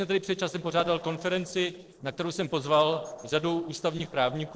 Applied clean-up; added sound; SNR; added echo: neural separator model SepFormer DNS4.